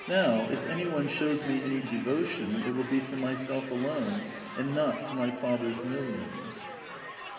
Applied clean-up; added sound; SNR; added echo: none; Crowd; 11 dB; reverberation time 2.1 s.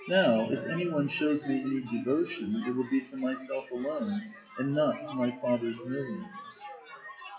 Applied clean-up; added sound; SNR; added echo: classical method WPE with log-MMSE.